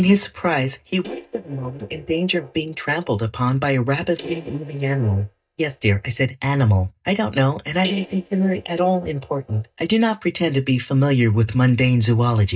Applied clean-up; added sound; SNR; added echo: neural mask model DeepFilterNet 3.